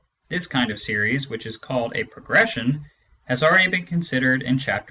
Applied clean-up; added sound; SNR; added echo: none; none; none; none.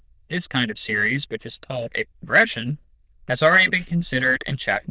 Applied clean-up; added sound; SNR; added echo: neural diffusion model UNIVERSE++.